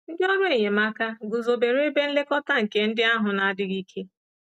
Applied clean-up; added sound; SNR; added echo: none; none; none; none.